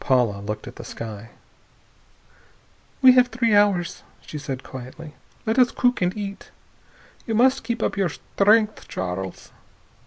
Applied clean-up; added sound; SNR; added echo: none; none; none; none.